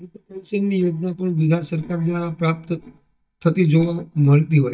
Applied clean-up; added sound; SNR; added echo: neural mask model DeepFilterNet 3.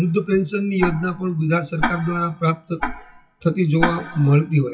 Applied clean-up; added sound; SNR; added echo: classical method WPE with log-MMSE.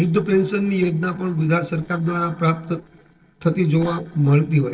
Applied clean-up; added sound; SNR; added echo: neural separator model SepFormer DNS4.